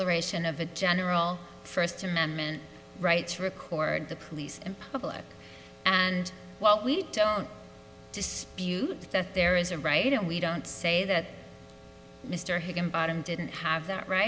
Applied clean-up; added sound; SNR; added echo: none; none; none; none.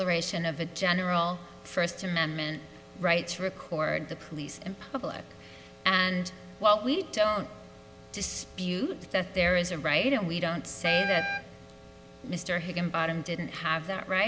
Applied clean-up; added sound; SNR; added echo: none; Wind instrument, woodwind instrument; 4 dB; none.